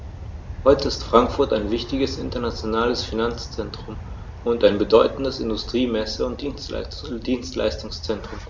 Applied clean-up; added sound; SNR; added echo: none; Aircraft; 11 dB; none.